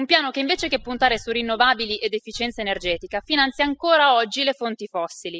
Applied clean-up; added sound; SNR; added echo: classical method spectral subtraction.